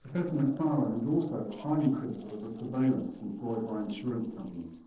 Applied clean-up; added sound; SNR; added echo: neural separator model SepFormer DNS4.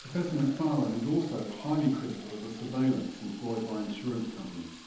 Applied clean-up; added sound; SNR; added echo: none; Fill (with liquid); 18 dB; reverberation time 0.9 s.